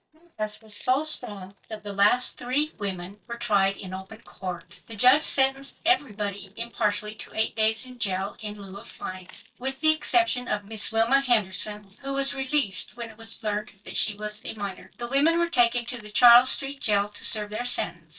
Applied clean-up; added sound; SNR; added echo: neural mask model DeepFilterNet 3.